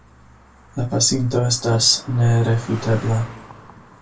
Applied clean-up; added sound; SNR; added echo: none; Car passing by; 19 dB; reverberation time 0.2 s.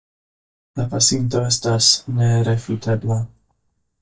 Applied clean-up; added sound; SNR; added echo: neural mask model DeepFilterNet 3.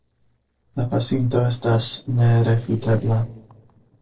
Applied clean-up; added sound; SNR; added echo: neural separator model SepFormer DNS4.